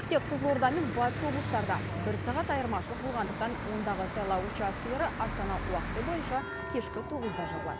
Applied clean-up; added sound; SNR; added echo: none; Church bell / Traffic noise, roadway noise; 3 dB; none.